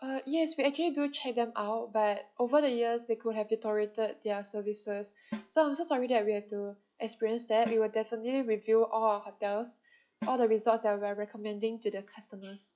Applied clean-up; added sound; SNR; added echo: classical method log-MMSE.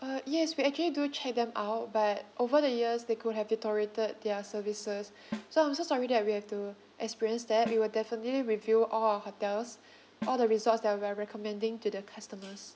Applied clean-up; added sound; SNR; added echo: none; Snare drum; 15 dB; none.